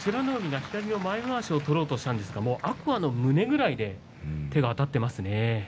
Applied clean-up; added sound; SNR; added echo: none; none; none; none.